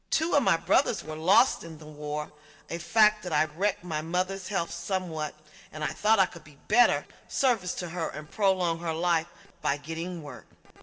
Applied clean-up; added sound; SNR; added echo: neural separator model SepFormer DNS4.